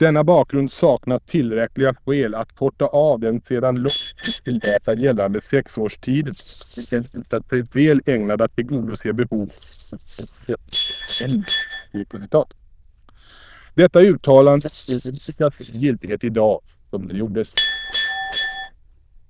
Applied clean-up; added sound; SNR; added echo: neural diffusion model UNIVERSE++.